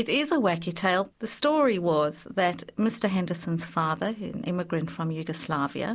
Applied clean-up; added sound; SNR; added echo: none; none; none; none.